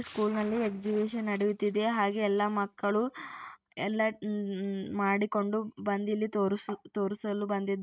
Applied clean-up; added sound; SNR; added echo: neural mask model RNNoise.